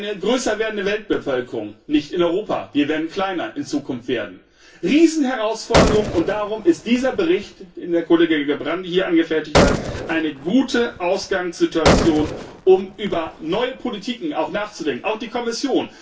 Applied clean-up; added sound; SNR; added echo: none; Gunshot, gunfire; 2 dB; reverberation time 0.2 s.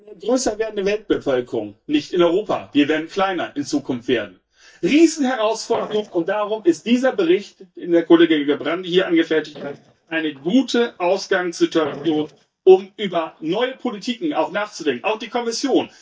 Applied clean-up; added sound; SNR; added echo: neural mask model DeepFilterNet 3.